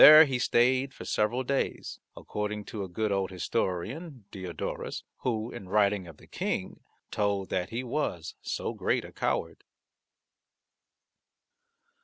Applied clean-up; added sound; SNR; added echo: none; none; none; none.